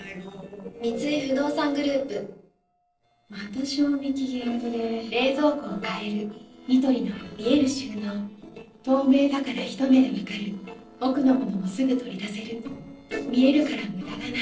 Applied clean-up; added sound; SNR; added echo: neural separator model SepFormer DNS4.